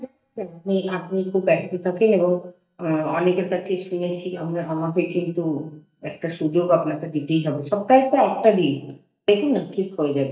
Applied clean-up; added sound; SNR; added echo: neural mask model DeepFilterNet 3.